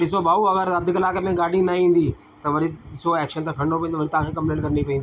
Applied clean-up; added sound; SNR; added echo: none; none; none; none.